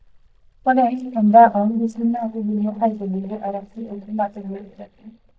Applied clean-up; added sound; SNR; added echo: neural mask model DeepFilterNet 3.